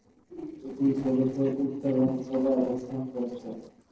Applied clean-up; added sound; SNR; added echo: neural separator model SepFormer DNS4.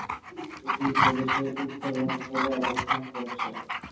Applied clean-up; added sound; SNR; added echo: none; Dog; -2 dB; reverberation time 0.8 s.